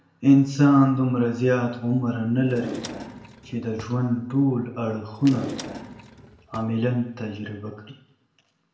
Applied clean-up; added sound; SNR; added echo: none; Drawer open or close; 14 dB; reverberation time 0.7 s.